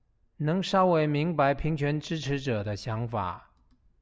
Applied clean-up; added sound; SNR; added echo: none; none; none; none.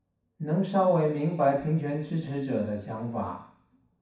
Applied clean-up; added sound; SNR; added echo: none; none; none; reverberation time 0.6 s.